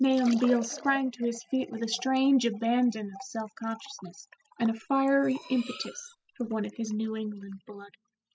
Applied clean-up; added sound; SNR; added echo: classical method spectral subtraction.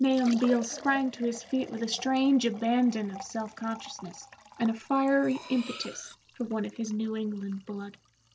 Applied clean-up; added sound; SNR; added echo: none; Cutlery, silverware + Liquid; 18 dB; none.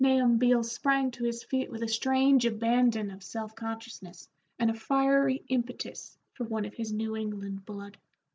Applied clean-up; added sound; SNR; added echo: none; none; none; none.